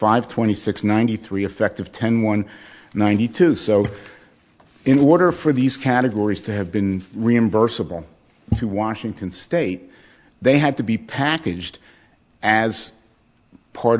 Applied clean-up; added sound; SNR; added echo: none; none; none; none.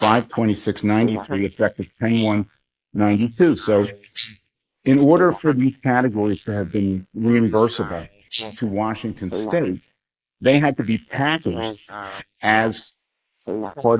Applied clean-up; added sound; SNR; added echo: neural mask model Resemble Enhance denoiser.